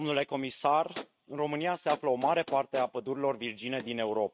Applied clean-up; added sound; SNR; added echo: neural mask model RNNoise.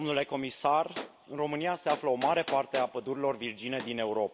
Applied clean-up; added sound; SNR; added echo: none; Gunshot, gunfire; 14 dB; none.